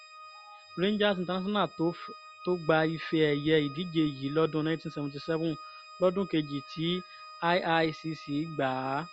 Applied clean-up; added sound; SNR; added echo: none; Organ; 18 dB; none.